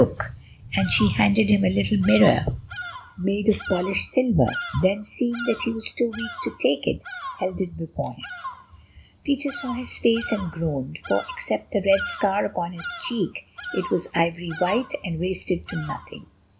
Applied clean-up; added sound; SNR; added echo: none; Bird vocalization, bird call, bird song; 14 dB; none.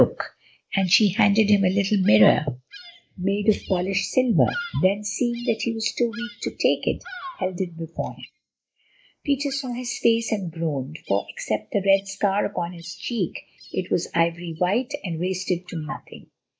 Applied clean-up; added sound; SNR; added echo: neural mask model Resemble Enhance denoiser.